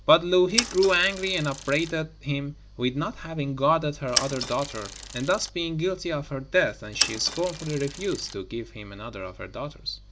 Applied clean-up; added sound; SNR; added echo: none; Mechanisms / Bicycle; 5 dB; none.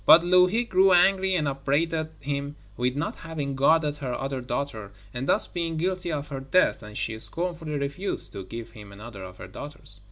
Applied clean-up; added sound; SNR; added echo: none; none; none; none.